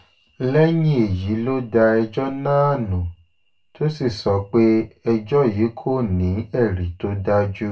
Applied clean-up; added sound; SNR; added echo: none; none; none; reverberation time 0.2 s.